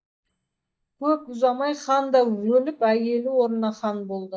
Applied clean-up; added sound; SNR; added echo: neural mask model DeepFilterNet 3.